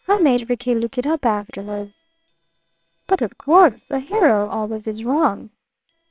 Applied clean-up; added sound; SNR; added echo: neural separator model SepFormer WHAMR!.